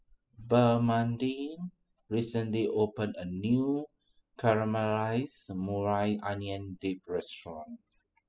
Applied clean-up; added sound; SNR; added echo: classical method spectral subtraction.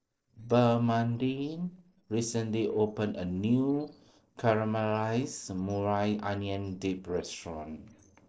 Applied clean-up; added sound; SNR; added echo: neural separator model SepFormer DNS4.